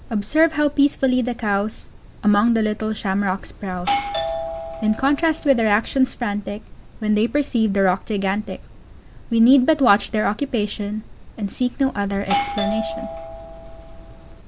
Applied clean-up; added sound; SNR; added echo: none; Doorbell; 7 dB; none.